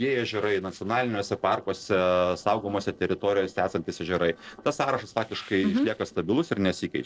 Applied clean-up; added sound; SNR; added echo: neural separator model SepFormer DNS4.